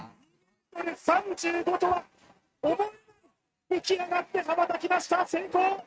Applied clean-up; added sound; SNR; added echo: neural mask model RNNoise.